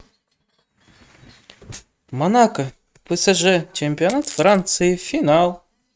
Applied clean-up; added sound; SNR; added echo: neural mask model RNNoise.